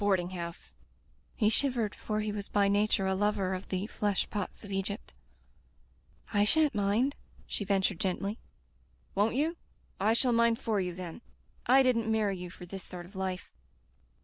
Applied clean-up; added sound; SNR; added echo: none; none; none; none.